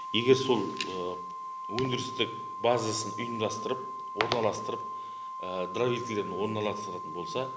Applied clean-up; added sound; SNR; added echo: none; Organ; 7 dB; none.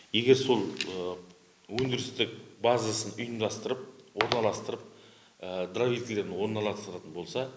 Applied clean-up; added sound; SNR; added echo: none; none; none; none.